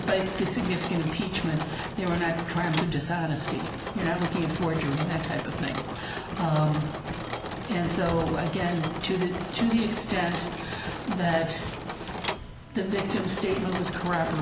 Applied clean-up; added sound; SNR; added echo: none; Mechanisms; 6 dB; none.